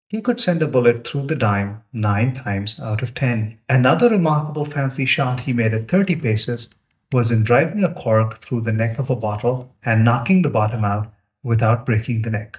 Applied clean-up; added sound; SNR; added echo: neural mask model DeepFilterNet 3.